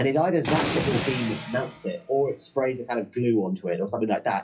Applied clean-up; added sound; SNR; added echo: classical method WPE with log-MMSE.